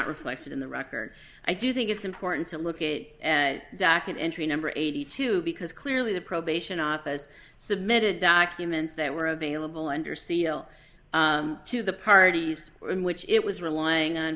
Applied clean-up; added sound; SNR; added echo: none; none; none; none.